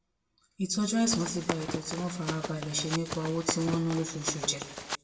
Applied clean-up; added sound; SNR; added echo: none; Run; 6 dB; reverberation time 0.8 s.